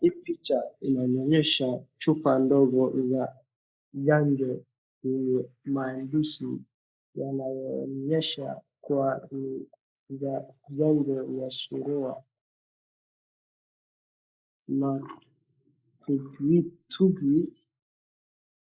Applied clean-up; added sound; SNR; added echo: neural mask model Resemble Enhance denoiser.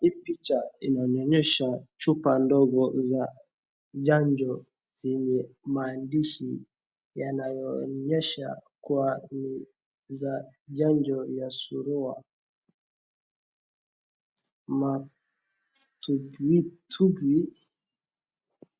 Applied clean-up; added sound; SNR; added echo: none; none; none; none.